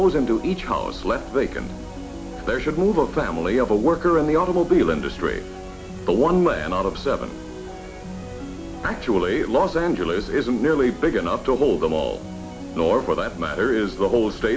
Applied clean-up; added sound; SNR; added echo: none; none; none; none.